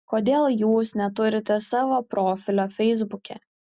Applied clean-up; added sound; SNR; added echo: none; none; none; none.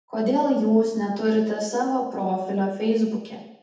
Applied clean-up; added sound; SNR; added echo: none; none; none; reverberation time 0.8 s.